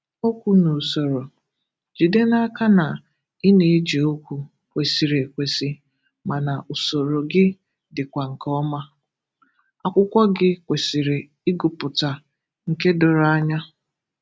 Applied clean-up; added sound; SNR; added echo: none; none; none; none.